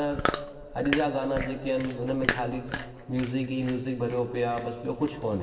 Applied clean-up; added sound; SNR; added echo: none; Chewing, mastication; 7 dB; reverberation time 2.4 s.